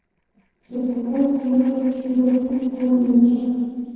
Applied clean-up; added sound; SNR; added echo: neural separator model SepFormer DNS4.